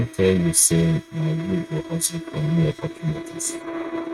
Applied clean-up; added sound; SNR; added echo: neural mask model RNNoise.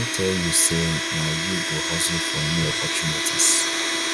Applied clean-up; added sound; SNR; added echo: none; Domestic sounds, home sounds; 0 dB; none.